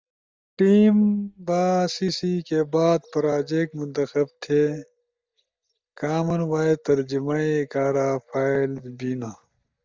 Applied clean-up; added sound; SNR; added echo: neural mask model DeepFilterNet 3.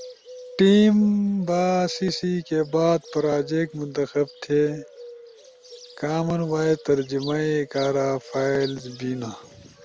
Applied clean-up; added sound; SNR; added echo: none; Bird; 20 dB; none.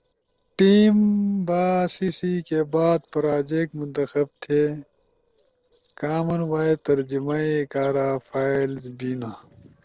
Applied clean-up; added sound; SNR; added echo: neural separator model SepFormer DNS4.